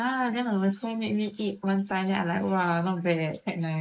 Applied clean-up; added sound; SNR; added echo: neural mask model Resemble Enhance denoiser.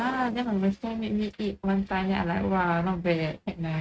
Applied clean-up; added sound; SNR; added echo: neural mask model RNNoise.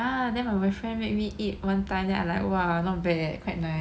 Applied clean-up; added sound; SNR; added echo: none; none; none; none.